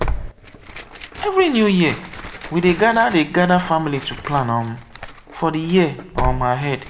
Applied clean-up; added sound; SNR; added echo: none; Tearing; 10 dB; reverberation time 0.6 s.